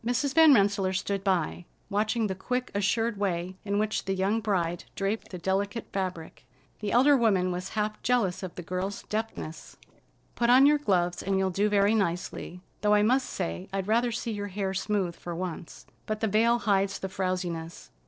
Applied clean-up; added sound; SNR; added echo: neural separator model SepFormer DNS4.